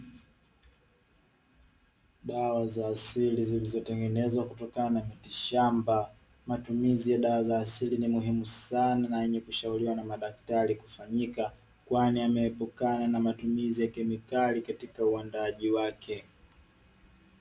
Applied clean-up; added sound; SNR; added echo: none; none; none; none.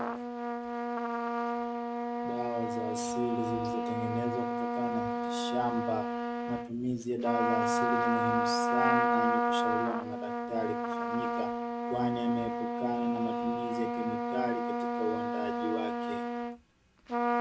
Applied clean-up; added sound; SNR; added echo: none; Trumpet; -5 dB; none.